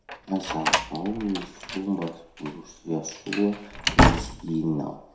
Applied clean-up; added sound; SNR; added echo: none; Slam; -3 dB; reverberation time 0.5 s.